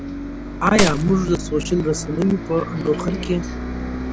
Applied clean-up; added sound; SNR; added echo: none; Bus + Gunshot, gunfire; 5 dB; none.